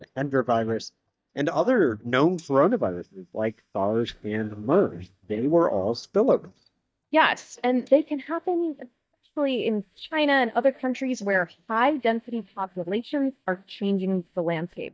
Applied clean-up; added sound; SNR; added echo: neural mask model DeepFilterNet 3.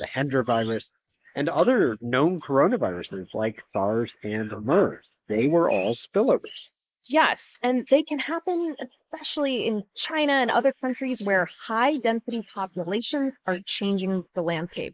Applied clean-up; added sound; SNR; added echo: neural mask model Resemble Enhance denoiser.